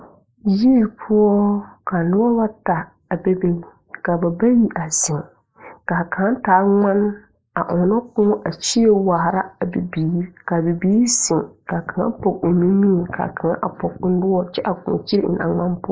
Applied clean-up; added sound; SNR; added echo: neural mask model Resemble Enhance denoiser.